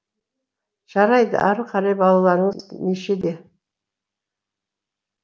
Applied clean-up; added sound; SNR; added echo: none; none; none; none.